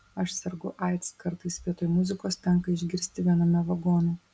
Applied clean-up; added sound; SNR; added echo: none; none; none; none.